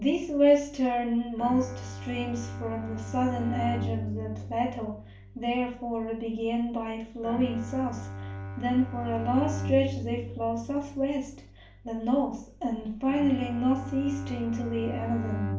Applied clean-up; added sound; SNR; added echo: none; Bowed string instrument; 9 dB; reverberation time 0.3 s.